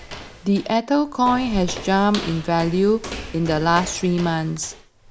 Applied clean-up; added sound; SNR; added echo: none; Walk, footsteps; 13 dB; none.